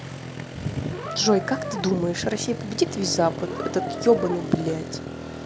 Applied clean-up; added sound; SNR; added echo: none; Motorcycle + Brass instrument; 7 dB; none.